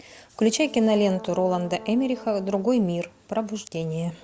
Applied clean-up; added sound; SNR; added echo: none; Brass instrument; 18 dB; none.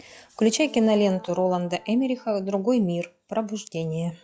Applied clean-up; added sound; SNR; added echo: classical method log-MMSE.